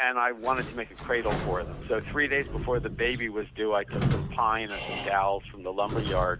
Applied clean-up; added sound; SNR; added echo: none; Squeak / Sliding door; 6 dB; none.